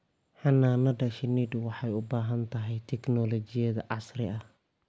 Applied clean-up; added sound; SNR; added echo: none; none; none; none.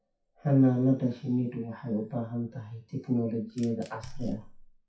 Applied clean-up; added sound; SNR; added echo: classical method WPE with log-MMSE.